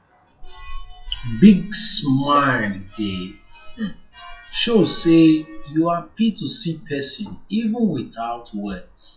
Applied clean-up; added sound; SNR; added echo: classical method WPE with log-MMSE.